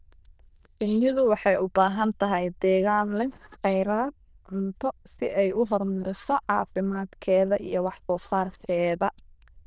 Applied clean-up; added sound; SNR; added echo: neural diffusion model UNIVERSE++.